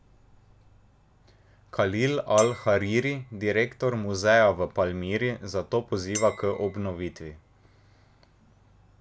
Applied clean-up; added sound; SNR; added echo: none; Chink, clink; 16 dB; none.